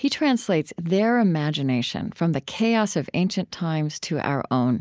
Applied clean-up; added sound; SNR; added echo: none; none; none; none.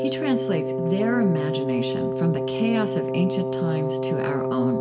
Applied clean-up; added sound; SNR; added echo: none; Wind instrument, woodwind instrument; 0 dB; reverberation time 0.7 s.